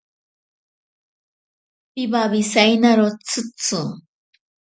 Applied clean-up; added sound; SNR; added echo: none; none; none; none.